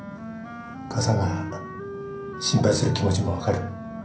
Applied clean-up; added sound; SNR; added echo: none; Wind instrument, woodwind instrument; 11 dB; reverberation time 0.6 s.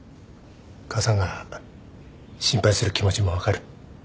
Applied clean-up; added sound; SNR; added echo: none; none; none; none.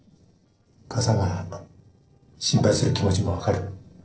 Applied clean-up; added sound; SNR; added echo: neural separator model SepFormer DNS4.